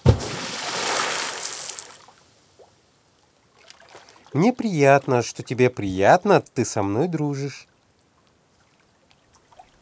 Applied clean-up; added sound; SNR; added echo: none; Splash, splatter; 7 dB; none.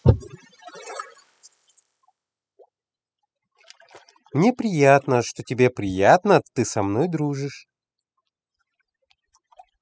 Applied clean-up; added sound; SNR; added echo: classical method spectral subtraction.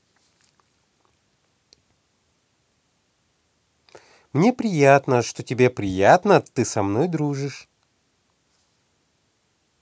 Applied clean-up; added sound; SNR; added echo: none; none; none; none.